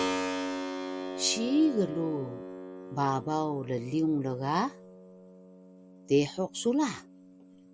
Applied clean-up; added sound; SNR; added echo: none; Keyboard (musical); 8 dB; none.